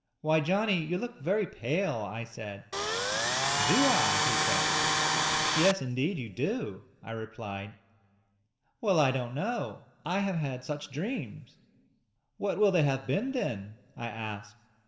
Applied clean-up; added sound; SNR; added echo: none; Tools; -4 dB; reverberation time 1.5 s.